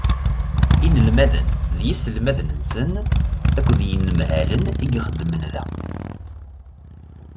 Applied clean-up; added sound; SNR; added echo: none; Motorcycle; -5 dB; none.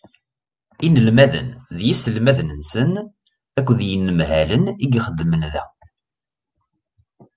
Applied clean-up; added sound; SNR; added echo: none; none; none; none.